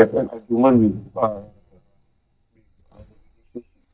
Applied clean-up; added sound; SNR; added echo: neural mask model DeepFilterNet 3.